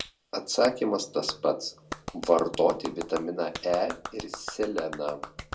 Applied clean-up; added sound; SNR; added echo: none; Clapping; 12 dB; reverberation time 0.2 s.